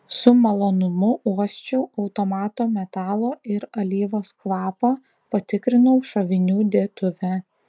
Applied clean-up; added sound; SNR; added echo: none; none; none; none.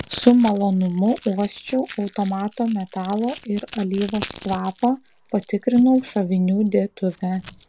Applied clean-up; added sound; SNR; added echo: none; Packing tape, duct tape; 19 dB; none.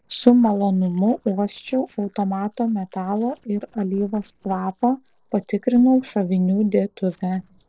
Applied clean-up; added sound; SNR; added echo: neural separator model SepFormer DNS4.